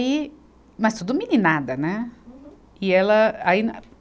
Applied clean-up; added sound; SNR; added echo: none; none; none; none.